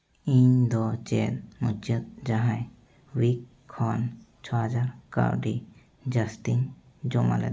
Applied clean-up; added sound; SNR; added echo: none; none; none; none.